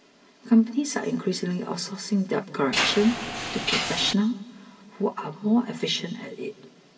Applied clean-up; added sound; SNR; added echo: none; Mechanisms; 5 dB; reverberation time 2.1 s.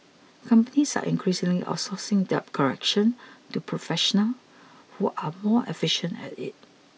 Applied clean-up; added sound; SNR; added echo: none; none; none; none.